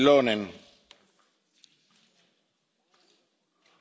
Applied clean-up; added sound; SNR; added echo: none; none; none; none.